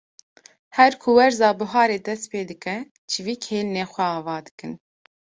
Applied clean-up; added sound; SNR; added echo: none; none; none; none.